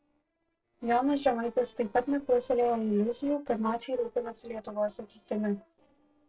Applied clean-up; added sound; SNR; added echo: neural separator model SepFormer DNS4.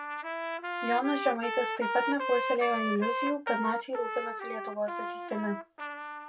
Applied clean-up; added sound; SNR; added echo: none; Trumpet; 2 dB; reverberation time 0.1 s.